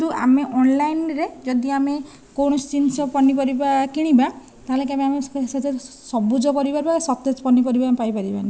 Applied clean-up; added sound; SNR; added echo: none; none; none; none.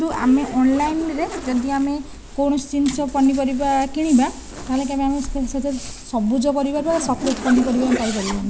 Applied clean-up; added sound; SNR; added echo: none; Zipper (clothing); 11 dB; none.